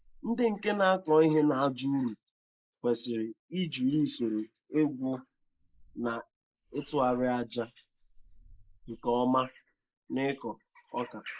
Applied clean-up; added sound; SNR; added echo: neural mask model Resemble Enhance denoiser.